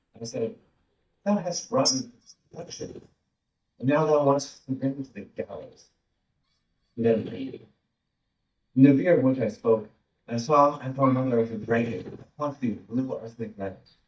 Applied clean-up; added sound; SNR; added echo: neural mask model DeepFilterNet 3.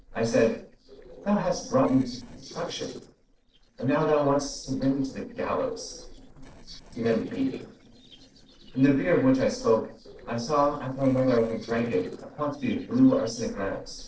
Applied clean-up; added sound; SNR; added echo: neural separator model SepFormer DNS4.